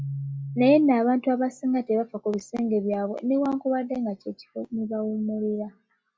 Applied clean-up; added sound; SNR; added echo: classical method log-MMSE.